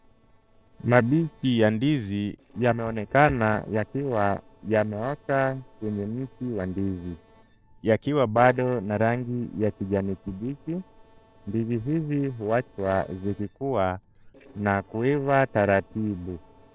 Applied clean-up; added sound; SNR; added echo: neural separator model SepFormer DNS4.